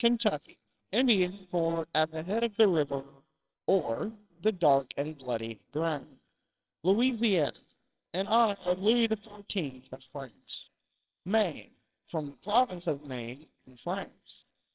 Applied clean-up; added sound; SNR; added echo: neural separator model SepFormer WHAMR!.